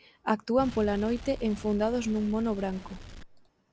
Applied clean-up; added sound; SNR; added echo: none; Explosion; 13 dB; none.